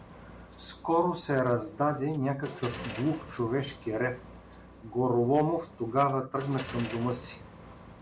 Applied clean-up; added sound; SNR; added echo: none; Car; 15 dB; none.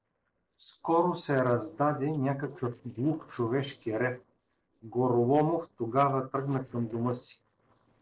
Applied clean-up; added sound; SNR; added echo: neural separator model SepFormer DNS4.